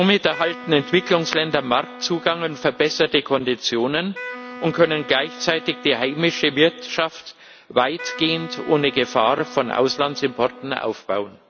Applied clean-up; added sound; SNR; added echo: none; Wind instrument, woodwind instrument; 16 dB; none.